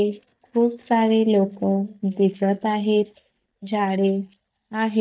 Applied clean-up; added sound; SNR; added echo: neural mask model DeepFilterNet 3.